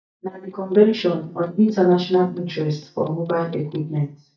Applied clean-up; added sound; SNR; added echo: neural mask model DeepFilterNet 3.